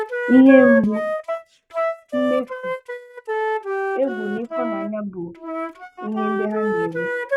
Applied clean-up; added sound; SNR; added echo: neural mask model RNNoise.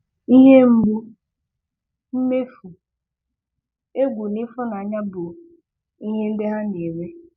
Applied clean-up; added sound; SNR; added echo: none; none; none; none.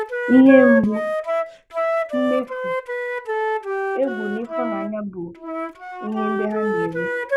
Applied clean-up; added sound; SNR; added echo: none; Wind instrument, woodwind instrument; 2 dB; none.